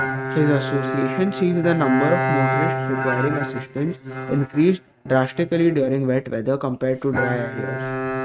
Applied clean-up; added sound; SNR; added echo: neural mask model RNNoise.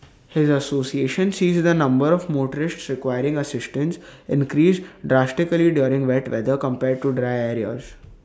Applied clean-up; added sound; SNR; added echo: none; none; none; none.